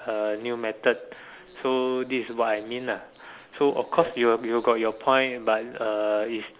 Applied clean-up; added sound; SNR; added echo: none; none; none; none.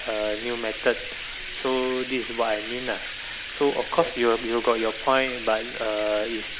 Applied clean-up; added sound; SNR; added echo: none; Bathtub (filling or washing); 9 dB; none.